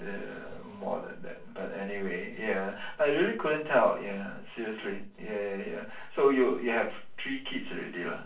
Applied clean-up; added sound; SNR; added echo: none; none; none; reverberation time 0.3 s.